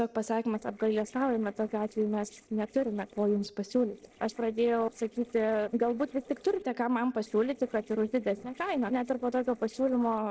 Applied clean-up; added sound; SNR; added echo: neural separator model SepFormer DNS4.